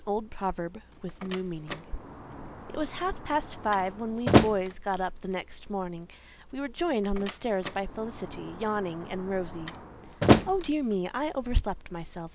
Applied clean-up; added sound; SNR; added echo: none; Slam; 1 dB; none.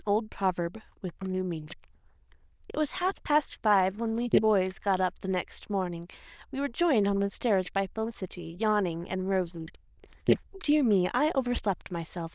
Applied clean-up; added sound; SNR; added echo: neural diffusion model UNIVERSE++.